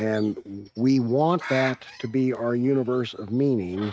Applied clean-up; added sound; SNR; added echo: neural mask model RNNoise.